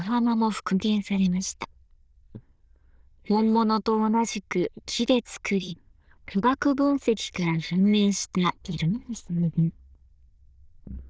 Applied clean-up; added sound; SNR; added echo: neural diffusion model UNIVERSE++.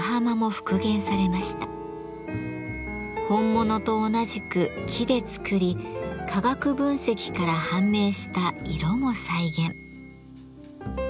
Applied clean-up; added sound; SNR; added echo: none; Wind instrument, woodwind instrument; 20 dB; none.